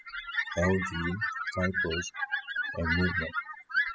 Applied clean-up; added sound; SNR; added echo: classical method spectral subtraction.